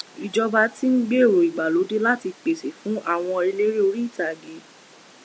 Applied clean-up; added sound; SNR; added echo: none; none; none; none.